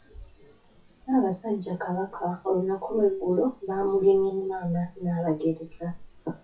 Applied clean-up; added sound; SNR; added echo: classical method WPE with log-MMSE.